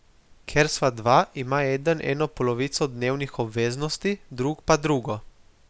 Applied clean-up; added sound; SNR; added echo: none; none; none; none.